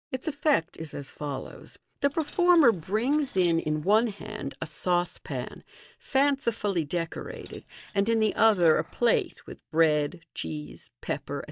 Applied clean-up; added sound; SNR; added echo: neural mask model DeepFilterNet 3.